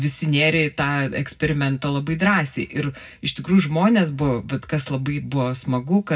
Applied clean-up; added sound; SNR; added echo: none; none; none; reverberation time 0.4 s.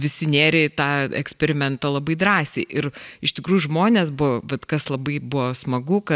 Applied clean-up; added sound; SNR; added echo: none; none; none; none.